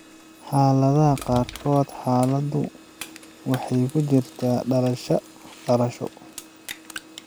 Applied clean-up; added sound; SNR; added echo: none; Printer + Crushing; 19 dB; none.